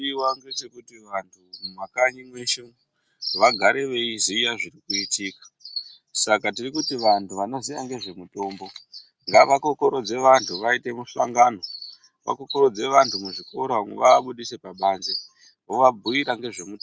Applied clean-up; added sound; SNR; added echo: none; none; none; none.